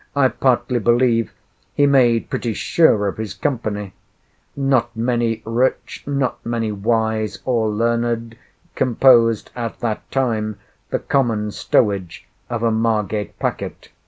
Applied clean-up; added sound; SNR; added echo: none; none; none; none.